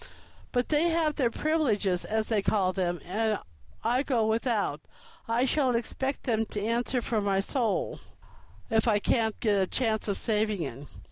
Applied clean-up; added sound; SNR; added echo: none; Walk, footsteps; 18 dB; none.